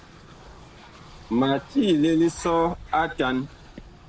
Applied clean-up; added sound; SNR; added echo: none; Train; 19 dB; none.